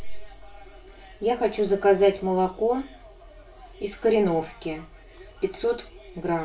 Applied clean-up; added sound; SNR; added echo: none; none; none; reverberation time 0.2 s.